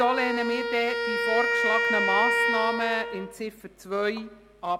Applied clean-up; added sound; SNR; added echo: none; Wind instrument, woodwind instrument; -1 dB; none.